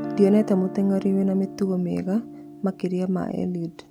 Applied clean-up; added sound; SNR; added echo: none; Guitar; 13 dB; none.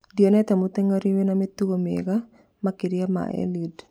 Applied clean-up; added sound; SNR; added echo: none; none; none; none.